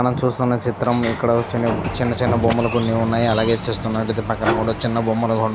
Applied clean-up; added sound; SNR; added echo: none; Sliding door; 8 dB; none.